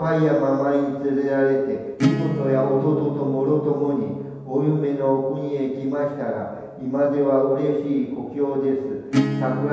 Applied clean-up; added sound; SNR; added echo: none; Acoustic guitar / Strum; 8 dB; reverberation time 1.2 s.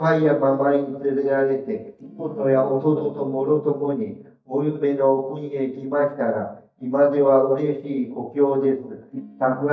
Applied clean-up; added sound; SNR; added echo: neural mask model DeepFilterNet 3.